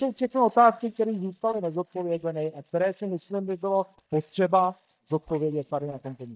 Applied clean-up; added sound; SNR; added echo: neural mask model DeepFilterNet 3.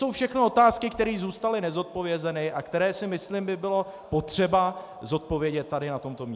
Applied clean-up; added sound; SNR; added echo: none; none; none; none.